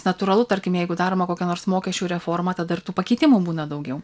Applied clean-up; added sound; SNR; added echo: none; none; none; none.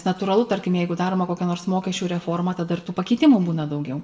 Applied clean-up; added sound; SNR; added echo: none; none; none; reverberation time 0.9 s.